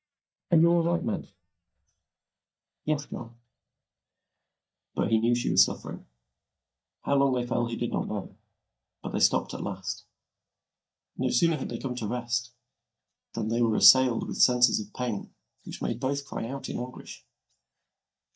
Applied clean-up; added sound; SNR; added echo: neural mask model DeepFilterNet 3.